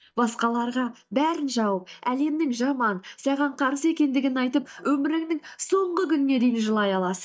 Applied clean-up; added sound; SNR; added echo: neural mask model DeepFilterNet 3.